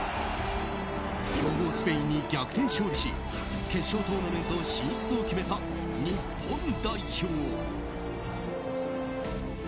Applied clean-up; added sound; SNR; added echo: none; none; none; none.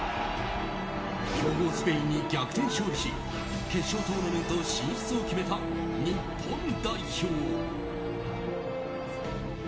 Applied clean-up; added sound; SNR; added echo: none; none; none; reverberation time 1.9 s.